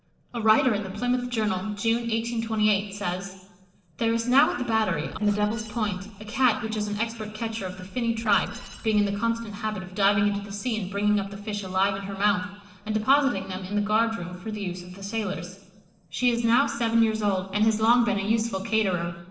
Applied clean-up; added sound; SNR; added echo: neural separator model SepFormer DNS4.